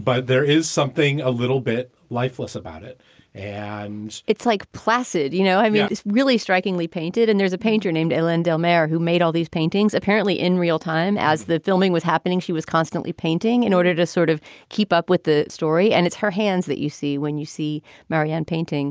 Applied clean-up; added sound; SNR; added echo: none; none; none; none.